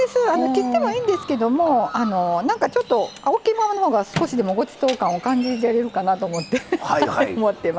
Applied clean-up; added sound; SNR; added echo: none; Microwave oven + Chirp, tweet; 17 dB; none.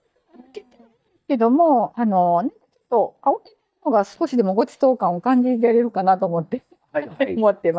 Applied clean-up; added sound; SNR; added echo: neural mask model DeepFilterNet 3.